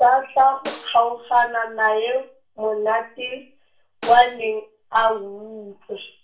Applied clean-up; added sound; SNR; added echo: none; Snare drum; 19 dB; reverberation time 0.3 s.